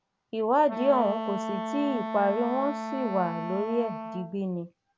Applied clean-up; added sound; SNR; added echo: none; Wind instrument, woodwind instrument; 7 dB; none.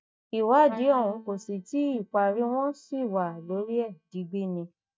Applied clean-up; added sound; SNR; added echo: neural mask model DeepFilterNet 3.